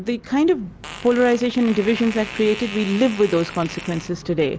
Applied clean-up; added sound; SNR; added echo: none; Fart; 15 dB; none.